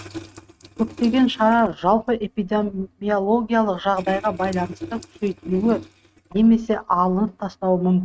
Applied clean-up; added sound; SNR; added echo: neural mask model RNNoise.